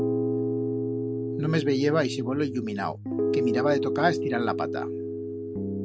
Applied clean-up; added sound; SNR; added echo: none; Piano; 0 dB; none.